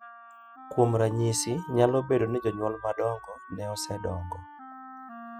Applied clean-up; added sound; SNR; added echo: classical method spectral subtraction.